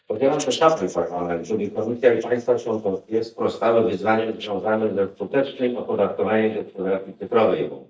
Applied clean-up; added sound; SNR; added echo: neural mask model DeepFilterNet 3.